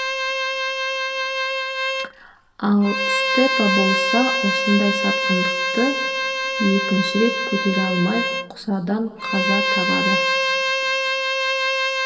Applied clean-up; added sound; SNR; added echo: none; Bowed string instrument; -2 dB; reverberation time 2.2 s.